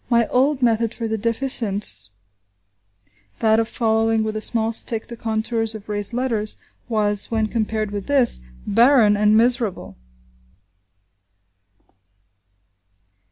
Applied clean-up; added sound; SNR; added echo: none; Bowed string instrument; 16 dB; none.